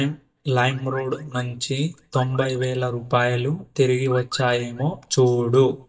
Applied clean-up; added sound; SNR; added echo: neural mask model DeepFilterNet 3.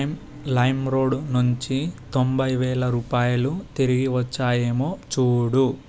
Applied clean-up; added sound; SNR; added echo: none; none; none; none.